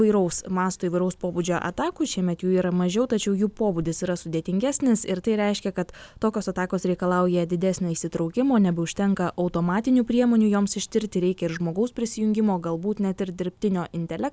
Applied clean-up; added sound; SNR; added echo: none; none; none; none.